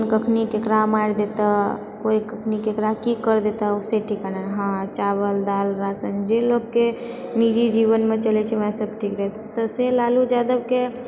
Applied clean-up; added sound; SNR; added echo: none; none; none; none.